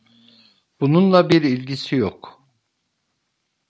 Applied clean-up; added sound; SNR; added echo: none; none; none; none.